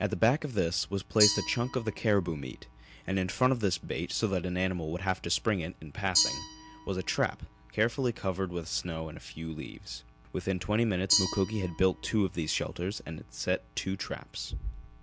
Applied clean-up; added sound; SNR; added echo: none; Glass; 9 dB; none.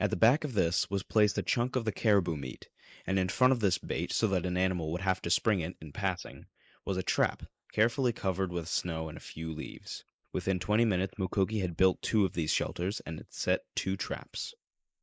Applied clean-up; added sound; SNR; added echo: neural mask model Resemble Enhance denoiser.